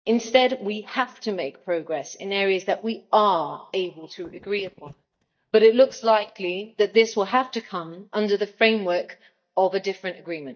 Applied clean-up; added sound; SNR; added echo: neural mask model DeepFilterNet 3.